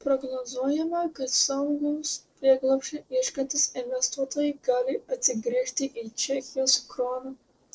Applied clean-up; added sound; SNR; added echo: neural separator model SepFormer DNS4.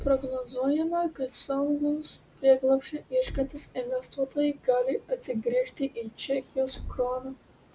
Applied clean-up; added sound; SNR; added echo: none; Thump, thud; 19 dB; none.